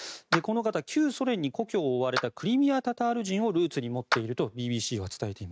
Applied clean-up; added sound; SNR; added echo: neural mask model RNNoise.